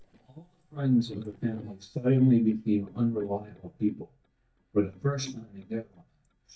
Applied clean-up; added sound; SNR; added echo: neural mask model DeepFilterNet 3.